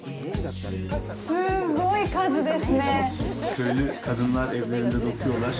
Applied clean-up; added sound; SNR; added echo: none; none; none; none.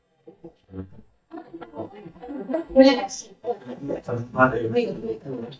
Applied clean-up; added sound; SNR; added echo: neural mask model DeepFilterNet 3.